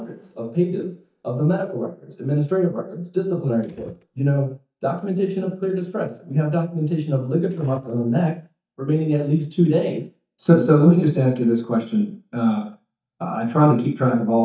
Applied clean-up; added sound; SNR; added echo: neural mask model DeepFilterNet 3.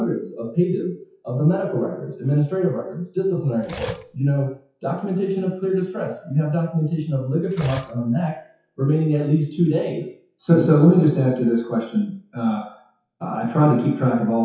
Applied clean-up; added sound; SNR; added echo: classical method WPE with log-MMSE.